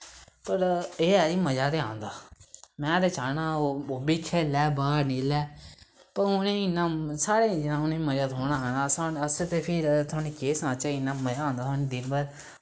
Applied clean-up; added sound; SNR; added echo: none; none; none; none.